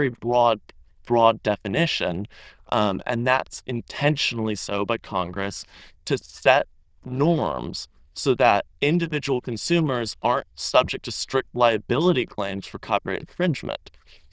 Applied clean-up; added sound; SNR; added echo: neural diffusion model UNIVERSE++.